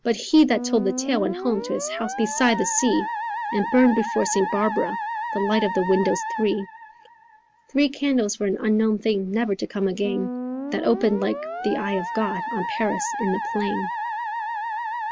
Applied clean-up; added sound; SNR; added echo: none; Musical instrument; 6 dB; none.